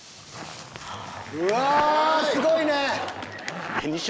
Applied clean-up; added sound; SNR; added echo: none; Zipper (clothing); 12 dB; none.